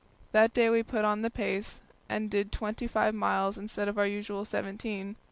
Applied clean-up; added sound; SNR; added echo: none; none; none; none.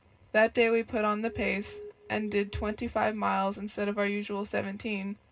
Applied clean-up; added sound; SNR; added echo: none; Alarm; 16 dB; reverberation time 0.2 s.